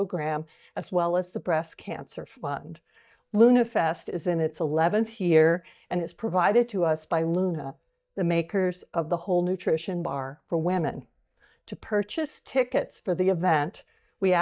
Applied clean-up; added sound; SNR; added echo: neural mask model DeepFilterNet 3.